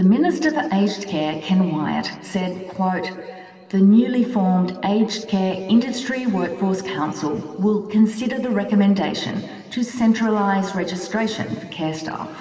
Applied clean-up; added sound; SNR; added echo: none; none; none; reverberation time 2.2 s.